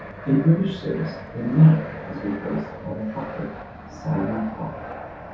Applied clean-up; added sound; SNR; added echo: none; Fixed-wing aircraft, airplane; 12 dB; reverberation time 0.6 s.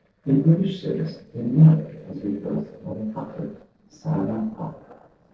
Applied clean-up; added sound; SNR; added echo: neural separator model SepFormer DNS4.